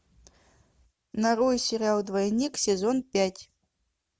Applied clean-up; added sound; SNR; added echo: none; none; none; none.